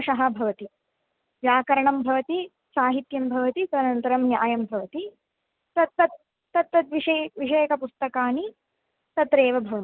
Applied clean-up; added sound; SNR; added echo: none; none; none; none.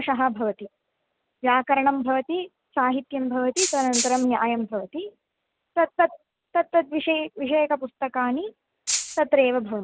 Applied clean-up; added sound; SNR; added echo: none; Rattle (instrument); 2 dB; none.